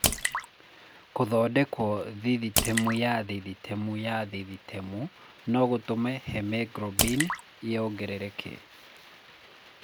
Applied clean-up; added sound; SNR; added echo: none; Drip / Splash, splatter; 4 dB; none.